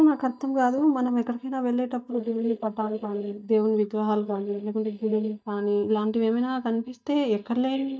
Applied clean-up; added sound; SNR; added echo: neural mask model DeepFilterNet 3.